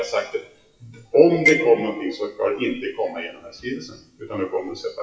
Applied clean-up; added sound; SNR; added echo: classical method WPE with log-MMSE.